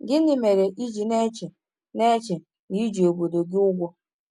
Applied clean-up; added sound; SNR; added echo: none; none; none; none.